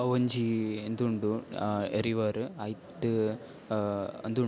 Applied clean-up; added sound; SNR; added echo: none; none; none; none.